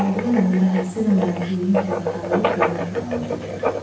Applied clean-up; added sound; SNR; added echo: none; Writing; 3 dB; reverberation time 0.9 s.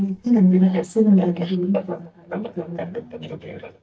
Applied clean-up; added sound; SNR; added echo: neural mask model DeepFilterNet 3.